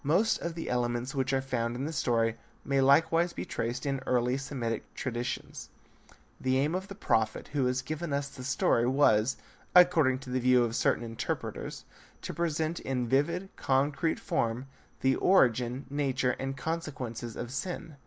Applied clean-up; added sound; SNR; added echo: none; none; none; none.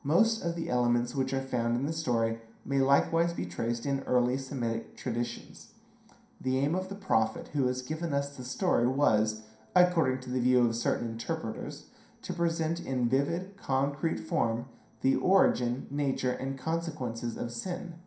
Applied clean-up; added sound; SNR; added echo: none; none; none; reverberation time 0.5 s.